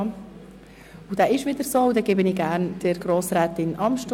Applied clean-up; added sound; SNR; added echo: none; none; none; none.